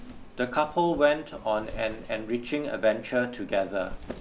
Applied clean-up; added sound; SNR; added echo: none; Wind; 15 dB; none.